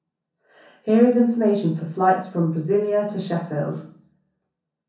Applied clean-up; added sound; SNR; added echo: none; none; none; reverberation time 0.5 s.